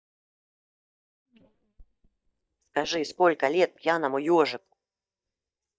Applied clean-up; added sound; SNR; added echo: neural mask model DeepFilterNet 3.